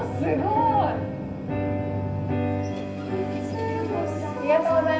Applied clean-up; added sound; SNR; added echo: none; none; none; reverberation time 0.9 s.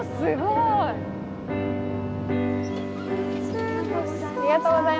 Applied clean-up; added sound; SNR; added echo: none; none; none; none.